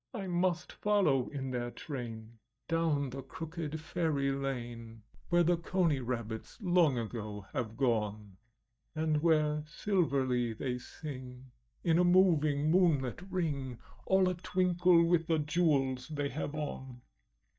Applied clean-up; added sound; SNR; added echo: neural mask model DeepFilterNet 3.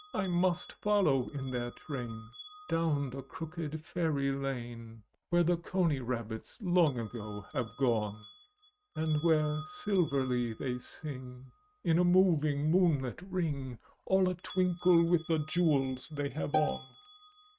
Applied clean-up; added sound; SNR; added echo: neural mask model RNNoise.